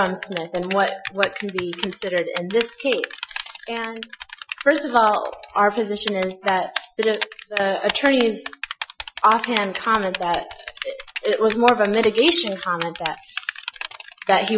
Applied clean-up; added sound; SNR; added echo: classical method Wiener filter.